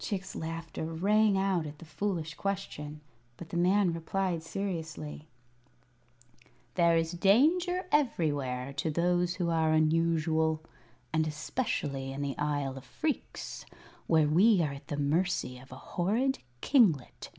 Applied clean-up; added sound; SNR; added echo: none; none; none; none.